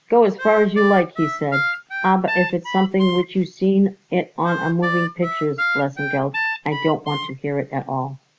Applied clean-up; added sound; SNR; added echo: none; Harmonica; 6 dB; none.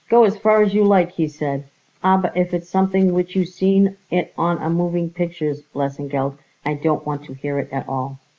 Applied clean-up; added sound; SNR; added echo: none; none; none; none.